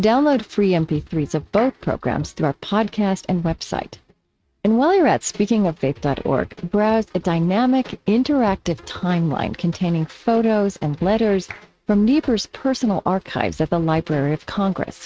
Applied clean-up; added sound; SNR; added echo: neural mask model RNNoise.